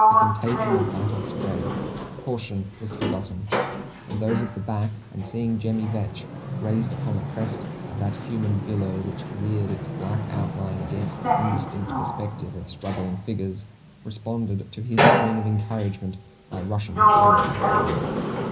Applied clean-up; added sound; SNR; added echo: none; Sliding door; -3 dB; reverberation time 0.5 s.